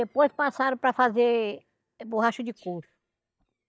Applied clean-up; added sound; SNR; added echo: neural mask model DeepFilterNet 3.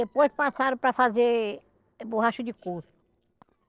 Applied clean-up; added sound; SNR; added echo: neural separator model SepFormer DNS4.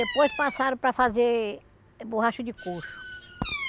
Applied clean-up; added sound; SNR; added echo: none; Bird vocalization, bird call, bird song; 12 dB; none.